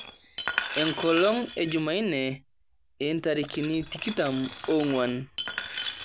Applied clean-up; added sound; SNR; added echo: none; Glass; 9 dB; none.